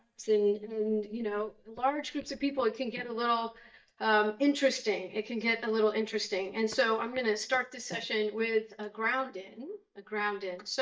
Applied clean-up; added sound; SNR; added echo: neural mask model DeepFilterNet 3.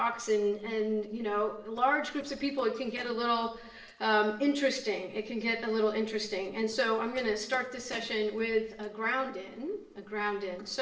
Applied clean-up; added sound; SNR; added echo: neural separator model SepFormer DNS4.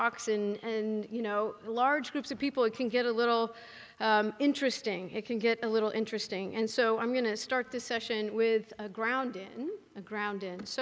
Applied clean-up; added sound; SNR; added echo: none; none; none; none.